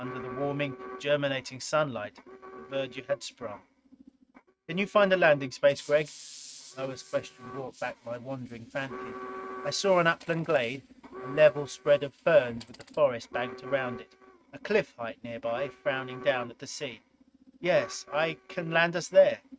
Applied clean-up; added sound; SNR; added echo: neural mask model RNNoise.